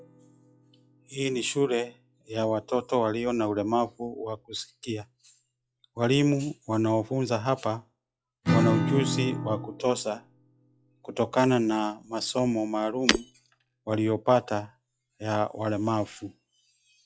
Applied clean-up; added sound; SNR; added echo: classical method log-MMSE.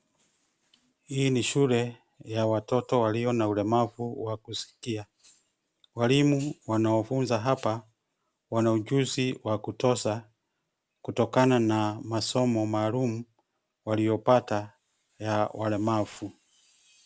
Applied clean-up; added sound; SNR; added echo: none; none; none; none.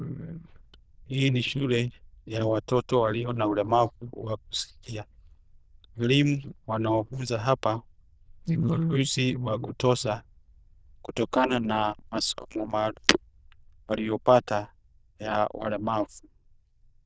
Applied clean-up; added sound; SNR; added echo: neural diffusion model UNIVERSE++.